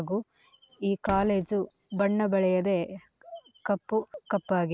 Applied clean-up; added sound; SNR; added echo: none; Slam; 19 dB; none.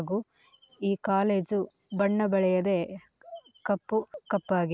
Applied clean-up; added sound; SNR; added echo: none; none; none; none.